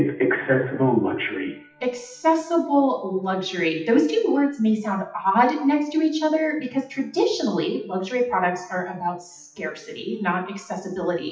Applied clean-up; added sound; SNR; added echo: classical method WPE with log-MMSE.